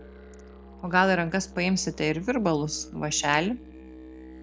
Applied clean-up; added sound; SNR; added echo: none; Musical instrument; 17 dB; none.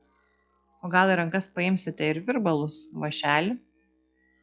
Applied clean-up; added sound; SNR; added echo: classical method log-MMSE.